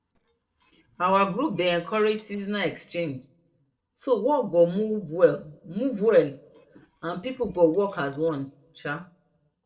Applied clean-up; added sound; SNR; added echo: neural separator model SepFormer DNS4.